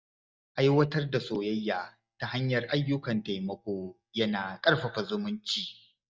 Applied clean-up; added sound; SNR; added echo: neural mask model DeepFilterNet 3.